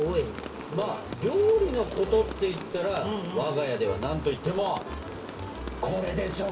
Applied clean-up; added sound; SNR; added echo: none; Rain; 11 dB; reverberation time 0.2 s.